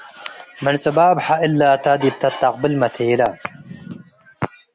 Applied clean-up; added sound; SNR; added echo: none; none; none; none.